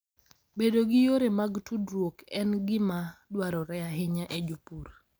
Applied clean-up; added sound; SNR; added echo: none; none; none; none.